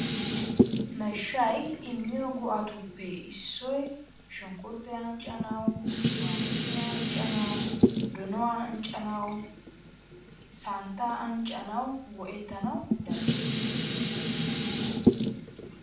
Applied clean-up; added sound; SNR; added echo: none; Dishes, pots, and pans; -4 dB; reverberation time 0.5 s.